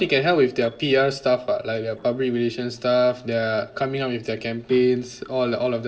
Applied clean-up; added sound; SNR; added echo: neural separator model SepFormer DNS4.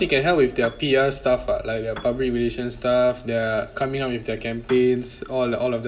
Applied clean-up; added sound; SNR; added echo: none; Piano; 17 dB; reverberation time 0.4 s.